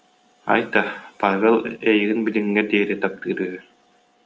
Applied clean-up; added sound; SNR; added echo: none; none; none; none.